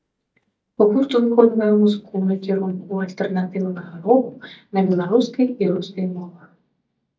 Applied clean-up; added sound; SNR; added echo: neural mask model DeepFilterNet 3.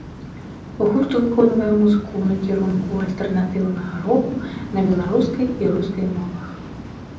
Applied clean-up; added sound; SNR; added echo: none; Waves, surf; 12 dB; reverberation time 0.6 s.